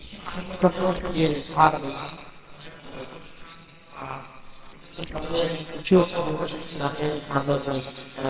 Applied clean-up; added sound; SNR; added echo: neural separator model SepFormer WHAMR!.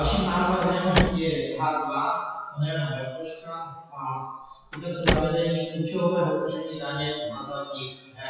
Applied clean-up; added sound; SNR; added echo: classical method WPE with log-MMSE.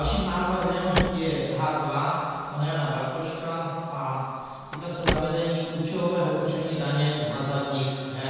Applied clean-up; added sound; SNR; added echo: none; Car; 8 dB; reverberation time 2.0 s.